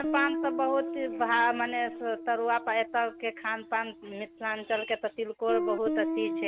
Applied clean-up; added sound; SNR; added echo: none; Guitar; 5 dB; none.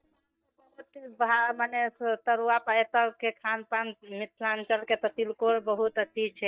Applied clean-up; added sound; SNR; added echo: neural mask model DeepFilterNet 3.